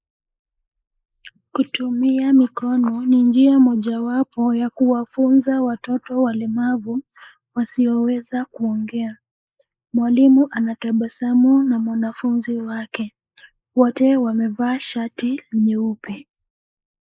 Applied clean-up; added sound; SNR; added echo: neural mask model Resemble Enhance denoiser.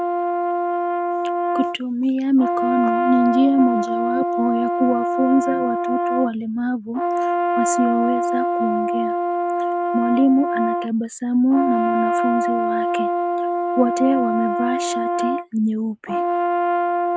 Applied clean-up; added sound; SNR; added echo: neural mask model RNNoise.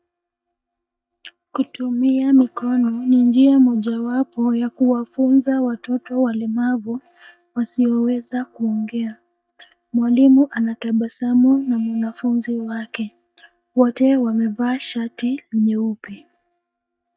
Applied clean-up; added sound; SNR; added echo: neural mask model DeepFilterNet 3.